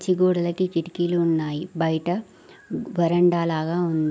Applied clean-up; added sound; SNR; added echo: none; none; none; none.